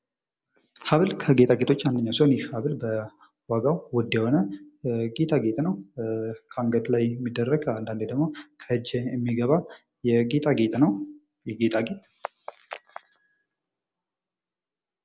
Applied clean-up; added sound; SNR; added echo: none; none; none; none.